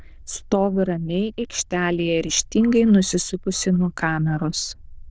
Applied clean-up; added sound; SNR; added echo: neural diffusion model UNIVERSE++.